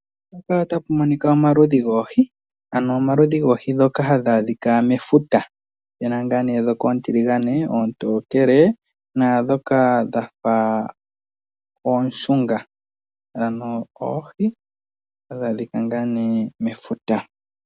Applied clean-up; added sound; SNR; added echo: none; none; none; none.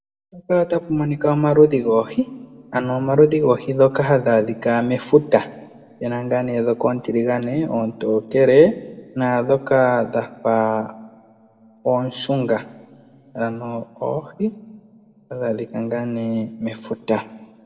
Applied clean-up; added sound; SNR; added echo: none; none; none; reverberation time 0.9 s.